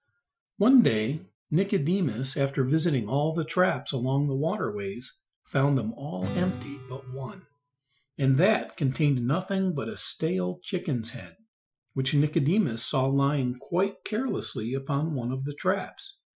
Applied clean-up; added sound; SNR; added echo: classical method Wiener filter.